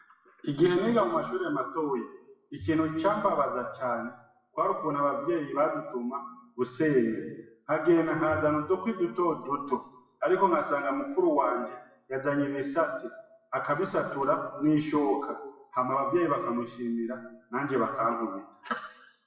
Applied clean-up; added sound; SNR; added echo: classical method WPE with log-MMSE.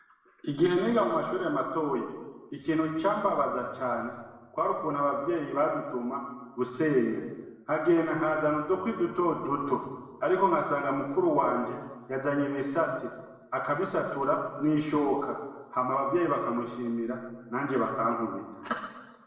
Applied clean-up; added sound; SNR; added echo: neural separator model SepFormer DNS4.